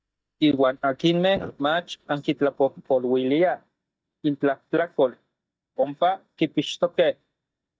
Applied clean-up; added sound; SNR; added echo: neural mask model DeepFilterNet 3.